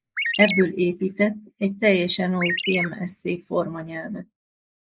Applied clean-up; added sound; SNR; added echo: neural mask model Resemble Enhance denoiser.